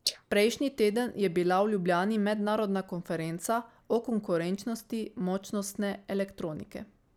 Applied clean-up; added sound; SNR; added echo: neural mask model Resemble Enhance denoiser.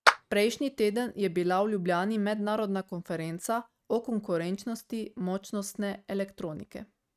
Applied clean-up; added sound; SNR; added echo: neural mask model RNNoise.